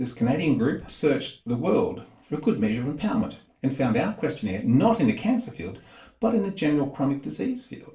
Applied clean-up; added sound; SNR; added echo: none; none; none; reverberation time 0.3 s.